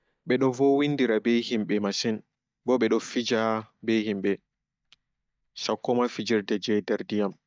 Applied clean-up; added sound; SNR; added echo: neural mask model DeepFilterNet 3.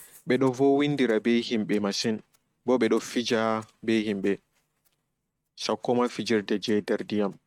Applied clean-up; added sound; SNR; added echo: neural mask model RNNoise.